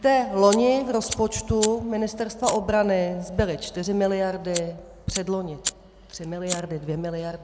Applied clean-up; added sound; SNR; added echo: none; Fire; 12 dB; none.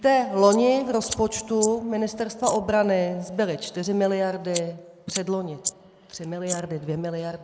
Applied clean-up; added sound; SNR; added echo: neural mask model Resemble Enhance denoiser.